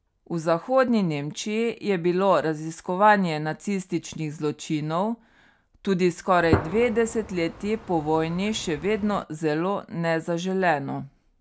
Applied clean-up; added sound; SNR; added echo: none; Gunshot, gunfire; 8 dB; none.